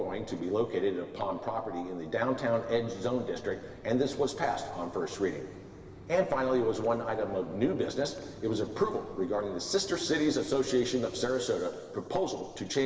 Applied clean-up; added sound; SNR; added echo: none; Mechanisms; 20 dB; reverberation time 2.3 s.